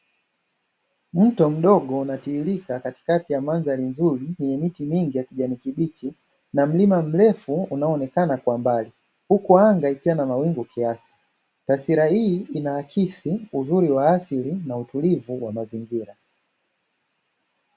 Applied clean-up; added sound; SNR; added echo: none; none; none; none.